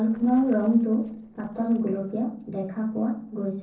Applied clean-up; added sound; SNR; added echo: neural separator model SepFormer DNS4.